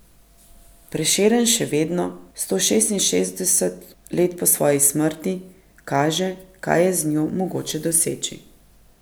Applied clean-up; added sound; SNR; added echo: none; none; none; none.